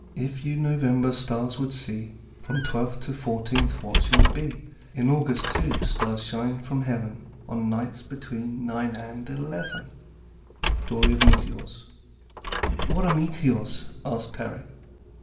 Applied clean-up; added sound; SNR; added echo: none; Squeak; 0 dB; reverberation time 0.8 s.